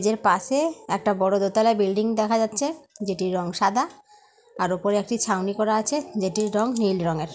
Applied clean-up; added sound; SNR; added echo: none; none; none; none.